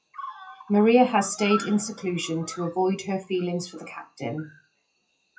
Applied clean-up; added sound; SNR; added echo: classical method WPE with log-MMSE.